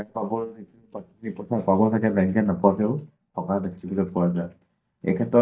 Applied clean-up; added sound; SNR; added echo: neural mask model DeepFilterNet 3.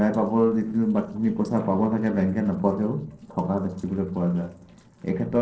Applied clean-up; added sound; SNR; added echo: neural separator model SepFormer DNS4.